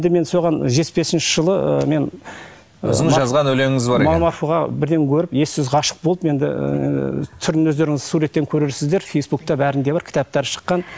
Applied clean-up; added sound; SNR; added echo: none; none; none; none.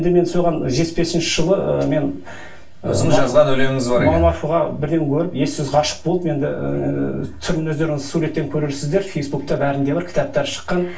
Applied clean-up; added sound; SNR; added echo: none; none; none; reverberation time 0.3 s.